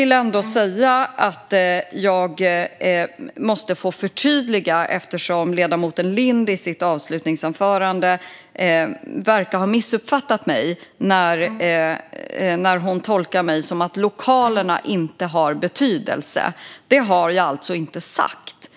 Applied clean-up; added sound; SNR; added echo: none; Bowed string instrument; 20 dB; none.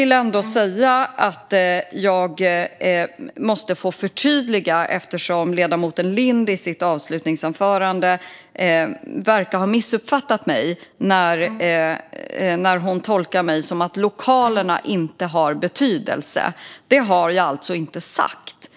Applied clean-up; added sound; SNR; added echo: neural separator model SepFormer DNS4.